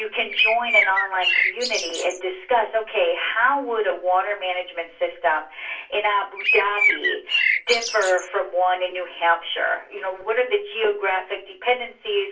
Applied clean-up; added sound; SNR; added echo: none; Bird; -1 dB; reverberation time 0.3 s.